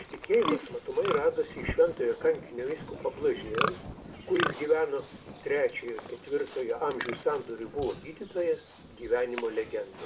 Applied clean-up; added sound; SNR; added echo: none; Livestock, farm animals, working animals; 8 dB; reverberation time 0.3 s.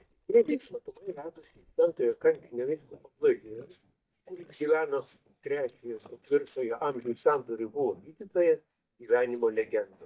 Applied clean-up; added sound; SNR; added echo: neural mask model DeepFilterNet 3.